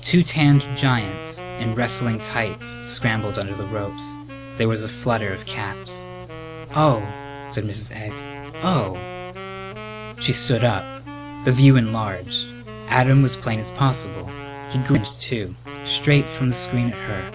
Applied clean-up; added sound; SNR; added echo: none; Wind instrument, woodwind instrument; 13 dB; none.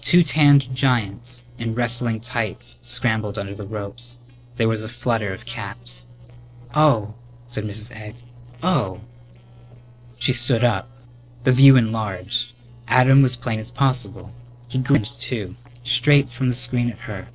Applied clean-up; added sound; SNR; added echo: neural separator model SepFormer DNS4.